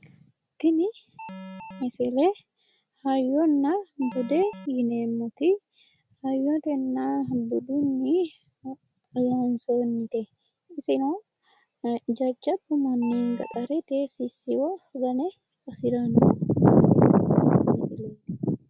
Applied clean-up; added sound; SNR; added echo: none; Alarm; 14 dB; none.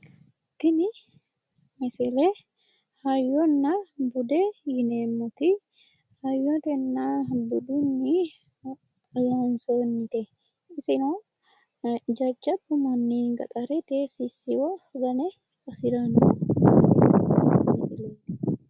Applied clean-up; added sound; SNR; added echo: none; none; none; none.